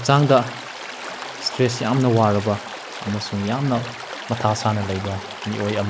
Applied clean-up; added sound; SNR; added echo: none; Stream; 11 dB; none.